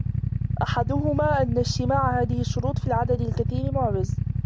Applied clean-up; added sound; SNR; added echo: none; Idling / Motorcycle; -1 dB; none.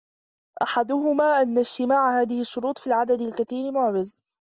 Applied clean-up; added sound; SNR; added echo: none; none; none; none.